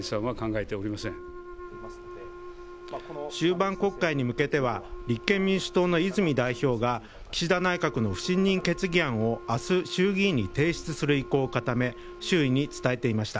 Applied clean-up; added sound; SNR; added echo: none; Wind + Wind instrument, woodwind instrument; 15 dB; none.